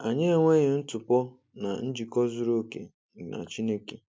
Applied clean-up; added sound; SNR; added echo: none; none; none; none.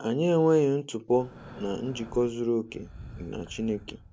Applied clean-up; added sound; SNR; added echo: none; Breathing; 19 dB; none.